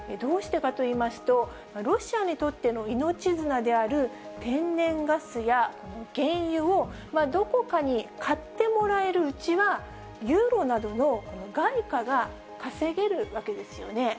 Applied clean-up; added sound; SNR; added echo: none; none; none; none.